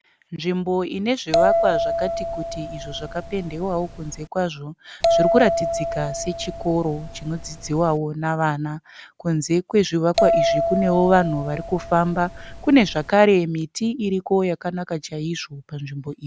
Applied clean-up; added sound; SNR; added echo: none; Bell; 1 dB; none.